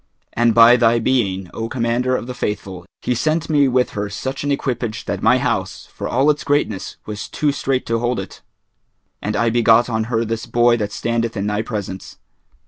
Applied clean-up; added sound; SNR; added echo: none; none; none; none.